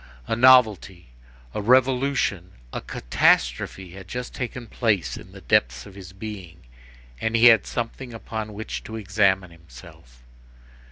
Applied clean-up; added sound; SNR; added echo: none; none; none; none.